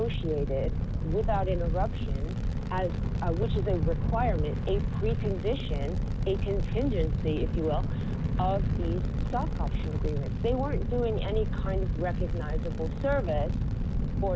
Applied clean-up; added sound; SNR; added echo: none; Fire; -4 dB; none.